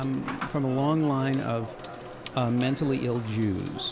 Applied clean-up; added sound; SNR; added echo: none; Sink (filling or washing) / Water tap, faucet / Water; 12 dB; none.